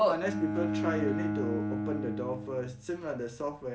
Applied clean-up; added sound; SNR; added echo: none; Bowed string instrument; 1 dB; none.